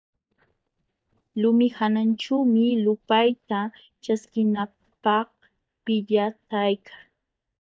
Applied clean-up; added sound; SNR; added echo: neural mask model DeepFilterNet 3.